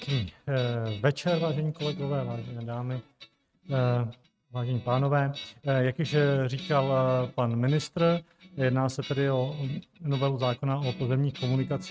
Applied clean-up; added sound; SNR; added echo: neural mask model RNNoise.